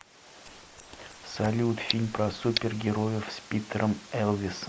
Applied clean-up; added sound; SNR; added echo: neural mask model Resemble Enhance denoiser.